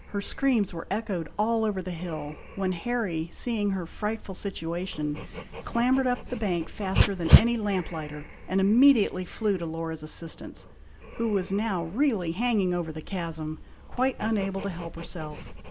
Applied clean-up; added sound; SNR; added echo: none; Dog; 5 dB; none.